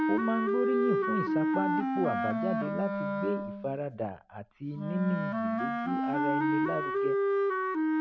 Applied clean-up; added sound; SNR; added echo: none; Wind instrument, woodwind instrument; -4 dB; none.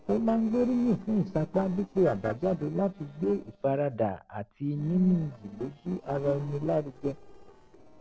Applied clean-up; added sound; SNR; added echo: neural separator model SepFormer DNS4.